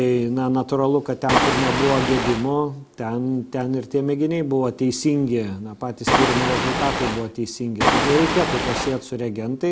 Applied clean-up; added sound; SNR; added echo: none; Waves, surf; -1 dB; none.